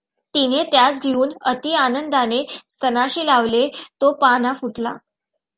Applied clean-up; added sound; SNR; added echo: none; none; none; none.